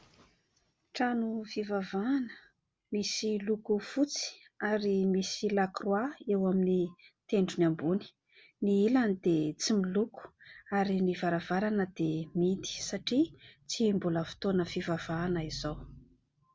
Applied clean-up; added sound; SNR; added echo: none; none; none; none.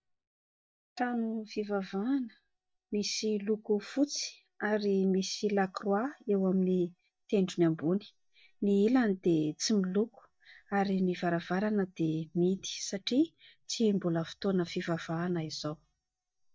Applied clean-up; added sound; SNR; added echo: neural mask model DeepFilterNet 3.